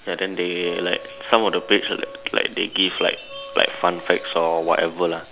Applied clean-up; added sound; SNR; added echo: none; Chime + Wind instrument, woodwind instrument; 17 dB; none.